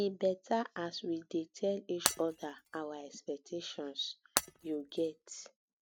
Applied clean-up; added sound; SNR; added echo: neural mask model RNNoise.